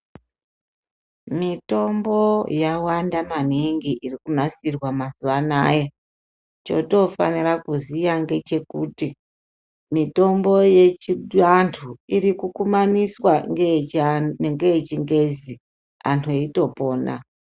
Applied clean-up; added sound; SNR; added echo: none; none; none; none.